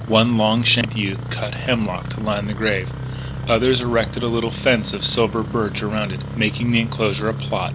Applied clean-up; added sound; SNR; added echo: none; Engine starting; 7 dB; none.